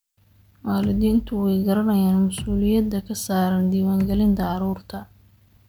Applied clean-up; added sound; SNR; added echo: none; Bass drum; 14 dB; none.